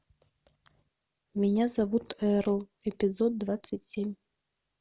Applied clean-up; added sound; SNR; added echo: none; none; none; none.